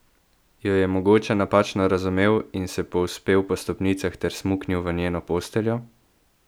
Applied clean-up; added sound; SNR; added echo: none; none; none; none.